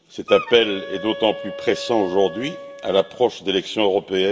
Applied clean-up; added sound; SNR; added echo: none; Wind instrument, woodwind instrument; 13 dB; reverberation time 0.4 s.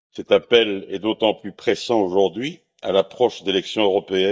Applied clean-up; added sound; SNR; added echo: neural mask model DeepFilterNet 3.